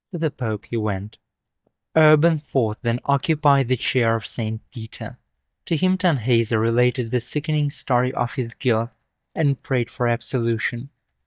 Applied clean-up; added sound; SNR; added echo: neural mask model DeepFilterNet 3.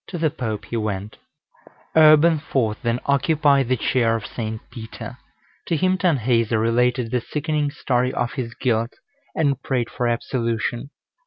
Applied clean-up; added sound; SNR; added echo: none; none; none; none.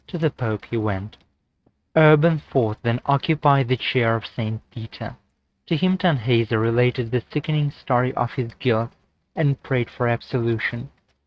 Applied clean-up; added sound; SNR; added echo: neural mask model RNNoise.